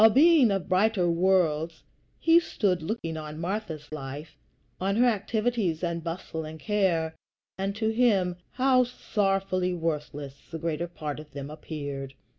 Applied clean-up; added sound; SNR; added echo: none; none; none; none.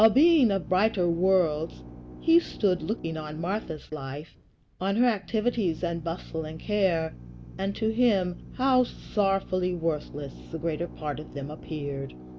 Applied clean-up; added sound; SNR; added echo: none; Drill; 16 dB; none.